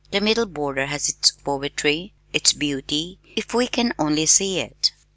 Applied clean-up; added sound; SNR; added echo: none; none; none; none.